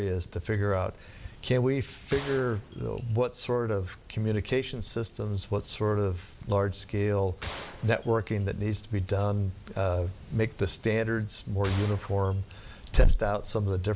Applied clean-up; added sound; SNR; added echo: none; Gunshot, gunfire; 16 dB; none.